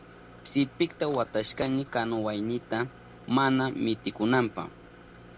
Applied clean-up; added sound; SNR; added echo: none; Chewing, mastication + Idling; 20 dB; none.